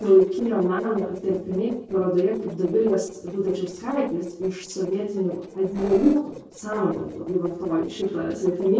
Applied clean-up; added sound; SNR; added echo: neural separator model SepFormer DNS4.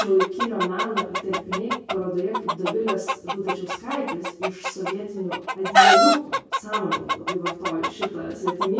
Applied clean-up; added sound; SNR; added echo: none; Chicken, rooster; -3 dB; reverberation time 0.6 s.